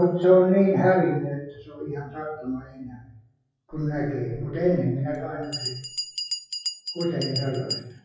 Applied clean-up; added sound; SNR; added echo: classical method WPE with log-MMSE.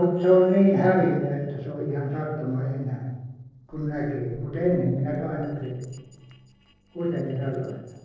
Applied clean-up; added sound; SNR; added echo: neural separator model SepFormer DNS4.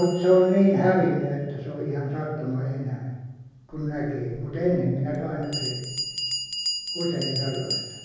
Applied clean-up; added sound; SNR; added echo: none; Bell; 11 dB; reverberation time 1.3 s.